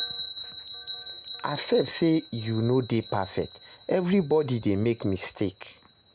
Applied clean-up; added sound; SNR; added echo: none; Bell; 11 dB; none.